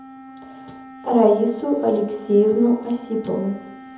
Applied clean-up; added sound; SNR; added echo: none; Wind instrument, woodwind instrument; 19 dB; reverberation time 0.7 s.